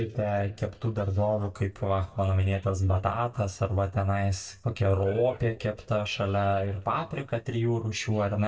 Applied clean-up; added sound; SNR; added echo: neural mask model DeepFilterNet 3.